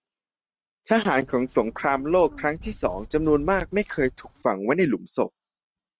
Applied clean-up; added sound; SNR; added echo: neural mask model RNNoise.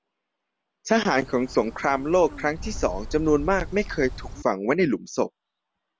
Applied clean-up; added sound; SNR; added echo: none; Bird; 11 dB; none.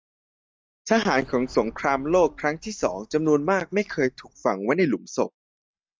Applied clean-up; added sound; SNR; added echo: neural mask model DeepFilterNet 3.